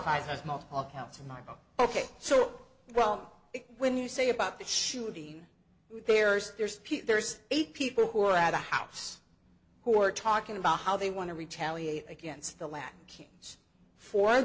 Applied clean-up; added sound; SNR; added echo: none; none; none; none.